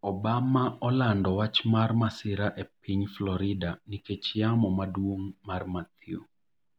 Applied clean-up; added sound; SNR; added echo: none; none; none; none.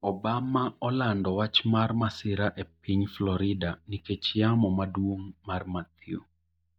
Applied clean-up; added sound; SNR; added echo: neural mask model DeepFilterNet 3.